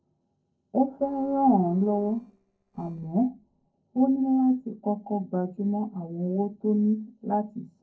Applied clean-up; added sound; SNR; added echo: neural separator model SepFormer DNS4.